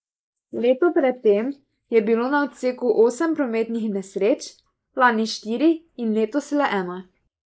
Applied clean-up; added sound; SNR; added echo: neural mask model Resemble Enhance denoiser.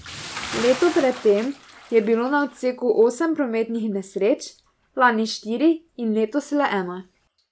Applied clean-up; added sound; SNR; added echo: none; Bathtub (filling or washing) / Splash, splatter; 17 dB; none.